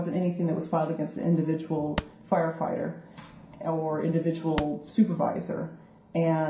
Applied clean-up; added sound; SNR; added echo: none; Tap; 4 dB; reverberation time 0.5 s.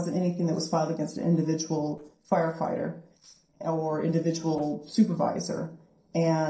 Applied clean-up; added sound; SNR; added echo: neural separator model SepFormer DNS4.